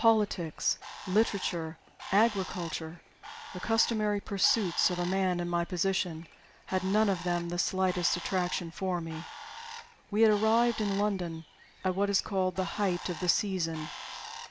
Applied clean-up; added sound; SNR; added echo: none; Bird; 14 dB; none.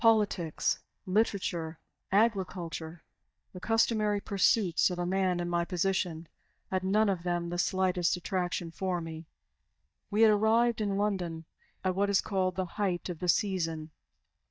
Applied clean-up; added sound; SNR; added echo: neural mask model DeepFilterNet 3.